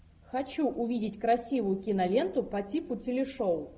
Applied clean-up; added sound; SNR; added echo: none; none; none; none.